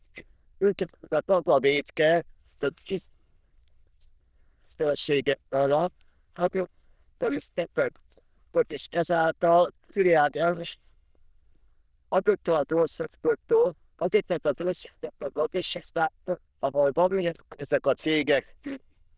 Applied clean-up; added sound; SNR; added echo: neural diffusion model UNIVERSE++.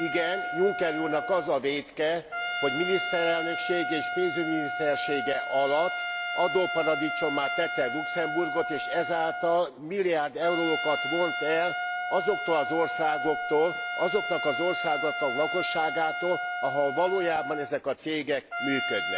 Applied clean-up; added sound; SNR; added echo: none; Trumpet; 4 dB; none.